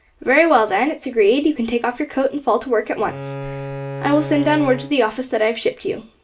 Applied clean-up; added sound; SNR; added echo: none; Bowed string instrument; 11 dB; reverberation time 0.2 s.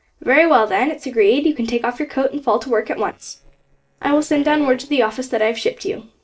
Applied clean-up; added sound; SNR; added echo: neural separator model SepFormer DNS4.